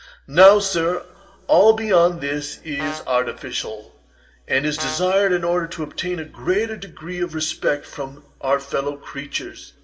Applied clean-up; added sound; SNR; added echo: none; Brass instrument; 12 dB; reverberation time 0.9 s.